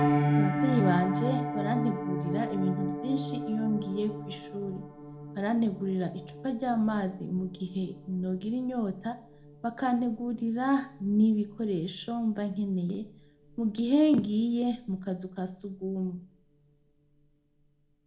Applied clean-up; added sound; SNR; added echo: none; Piano; 5 dB; reverberation time 0.4 s.